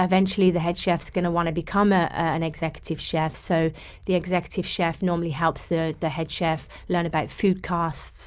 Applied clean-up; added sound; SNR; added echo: none; none; none; none.